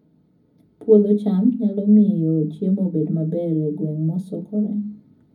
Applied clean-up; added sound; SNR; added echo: none; none; none; reverberation time 0.4 s.